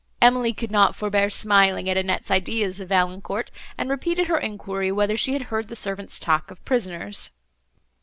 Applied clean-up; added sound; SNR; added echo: none; none; none; none.